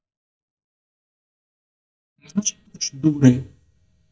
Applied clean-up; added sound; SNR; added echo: neural mask model DeepFilterNet 3.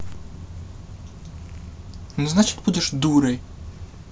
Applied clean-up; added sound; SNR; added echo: none; none; none; none.